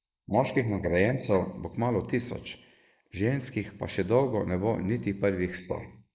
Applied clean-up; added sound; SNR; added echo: neural mask model Resemble Enhance denoiser.